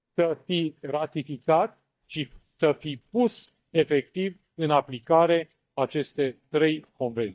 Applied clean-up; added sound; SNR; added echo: neural mask model DeepFilterNet 3.